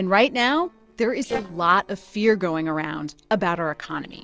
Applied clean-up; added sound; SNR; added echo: neural separator model SepFormer DNS4.